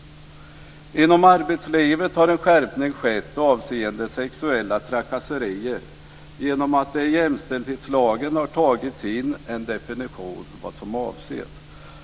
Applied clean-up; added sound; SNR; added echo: none; none; none; none.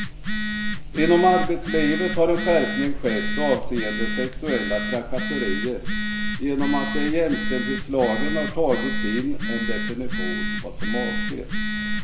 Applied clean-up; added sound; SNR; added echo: none; Telephone; 0 dB; reverberation time 2.1 s.